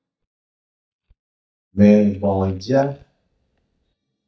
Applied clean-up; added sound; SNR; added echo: neural mask model DeepFilterNet 3.